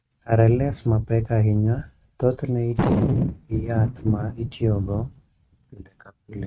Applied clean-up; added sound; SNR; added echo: neural mask model RNNoise.